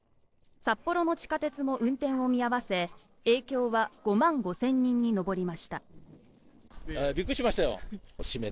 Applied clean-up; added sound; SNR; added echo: neural separator model SepFormer DNS4.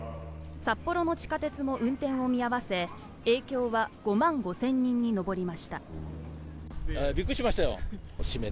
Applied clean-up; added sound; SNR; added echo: none; Bass guitar; 17 dB; none.